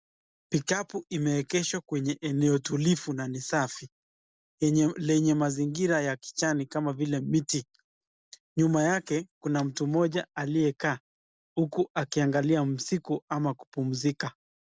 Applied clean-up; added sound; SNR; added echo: none; none; none; none.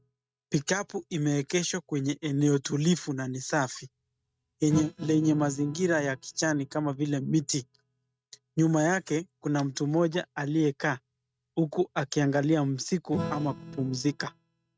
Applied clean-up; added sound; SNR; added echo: neural mask model RNNoise.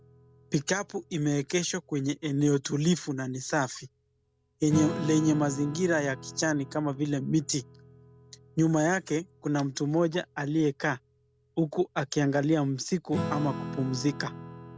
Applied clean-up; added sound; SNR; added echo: none; Acoustic guitar / Strum; 13 dB; none.